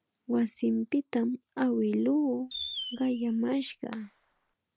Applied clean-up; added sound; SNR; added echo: none; Fireworks; 12 dB; none.